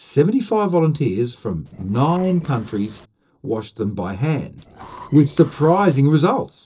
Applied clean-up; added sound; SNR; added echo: neural separator model SepFormer DNS4.